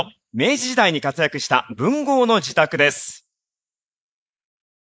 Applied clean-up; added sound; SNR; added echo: neural mask model Resemble Enhance denoiser.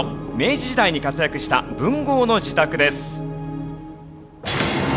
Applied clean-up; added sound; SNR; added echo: none; Thunder; 17 dB; none.